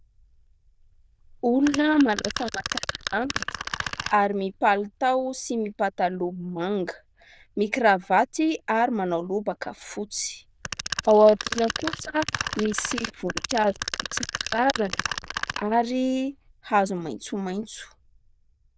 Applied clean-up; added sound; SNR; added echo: neural diffusion model UNIVERSE++.